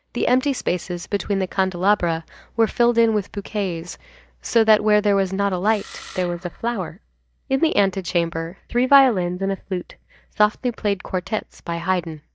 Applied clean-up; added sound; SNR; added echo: neural mask model DeepFilterNet 3.